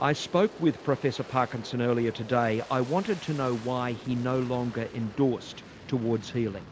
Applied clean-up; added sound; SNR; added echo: none; Aircraft; 17 dB; none.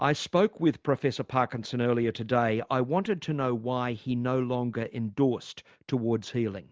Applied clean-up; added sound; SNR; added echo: none; none; none; none.